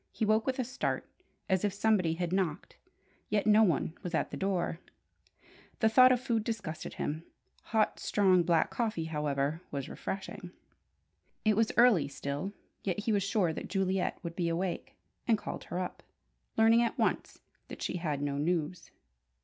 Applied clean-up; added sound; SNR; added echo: none; none; none; none.